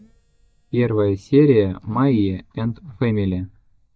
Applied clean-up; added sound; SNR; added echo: neural mask model DeepFilterNet 3.